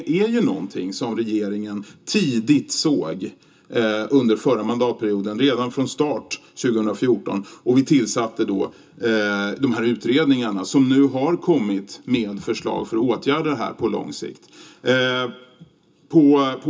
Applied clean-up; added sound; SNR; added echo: none; none; none; reverberation time 0.2 s.